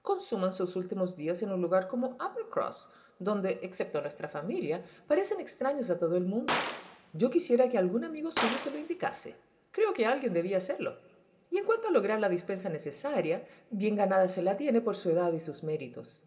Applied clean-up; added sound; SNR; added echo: none; Gunshot, gunfire; 7 dB; reverberation time 1.0 s.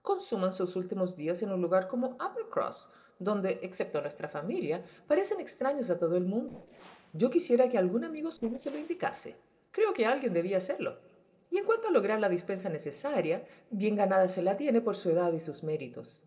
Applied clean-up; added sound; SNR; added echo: neural separator model SepFormer DNS4.